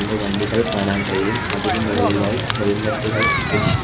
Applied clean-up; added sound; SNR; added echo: none; Crackle; 1 dB; reverberation time 2.8 s.